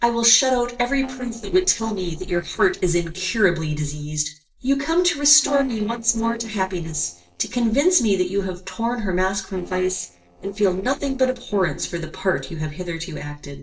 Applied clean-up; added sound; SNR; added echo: neural separator model SepFormer DNS4.